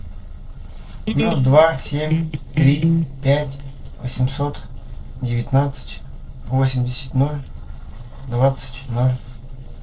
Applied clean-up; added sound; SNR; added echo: neural separator model SepFormer DNS4.